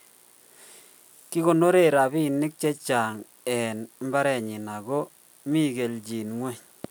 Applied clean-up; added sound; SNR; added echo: none; none; none; none.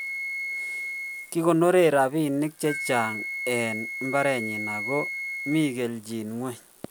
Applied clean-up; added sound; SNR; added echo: none; Wind instrument, woodwind instrument; 8 dB; none.